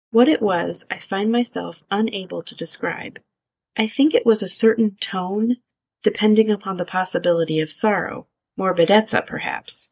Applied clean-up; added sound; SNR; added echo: neural mask model DeepFilterNet 3.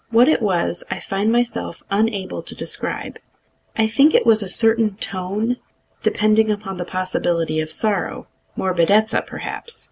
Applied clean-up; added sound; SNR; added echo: none; none; none; none.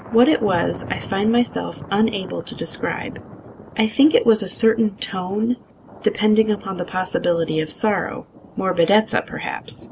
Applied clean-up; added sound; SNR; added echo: none; Thunder; 17 dB; none.